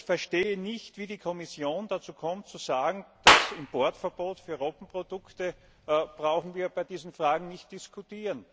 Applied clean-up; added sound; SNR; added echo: none; Clapping; -4 dB; none.